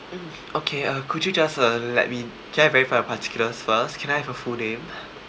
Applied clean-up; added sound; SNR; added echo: none; none; none; none.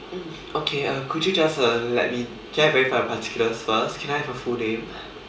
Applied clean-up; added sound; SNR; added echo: none; none; none; reverberation time 0.5 s.